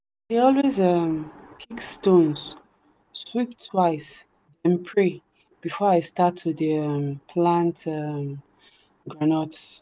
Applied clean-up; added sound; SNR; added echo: none; none; none; none.